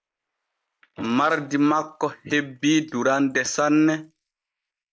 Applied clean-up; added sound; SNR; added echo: neural mask model Resemble Enhance denoiser.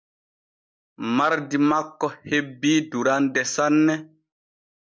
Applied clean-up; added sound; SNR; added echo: none; none; none; none.